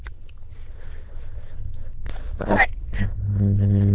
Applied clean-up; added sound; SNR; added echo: neural diffusion model UNIVERSE++.